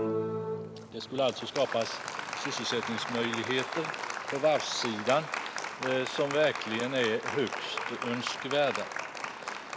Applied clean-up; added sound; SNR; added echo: none; Applause; 4 dB; none.